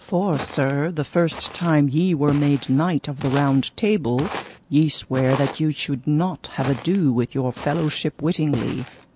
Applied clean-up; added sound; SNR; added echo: none; Walk, footsteps; 15 dB; none.